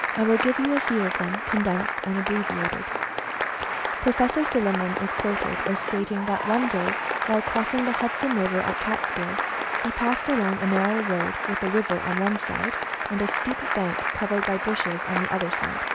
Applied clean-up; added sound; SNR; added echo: none; Applause / Cheering; 1 dB; none.